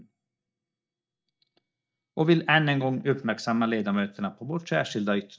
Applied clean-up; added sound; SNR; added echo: neural mask model DeepFilterNet 3.